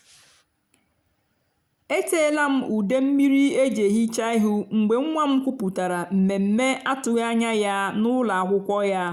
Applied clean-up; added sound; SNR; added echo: none; none; none; none.